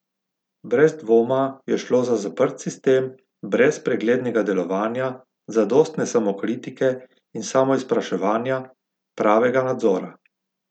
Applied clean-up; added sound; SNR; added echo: none; none; none; none.